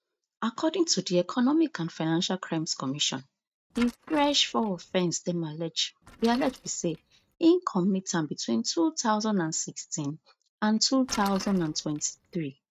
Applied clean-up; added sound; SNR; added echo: neural mask model RNNoise.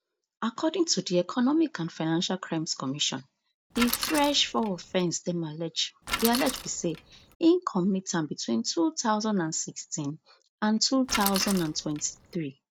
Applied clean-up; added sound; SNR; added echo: none; Bicycle; 7 dB; none.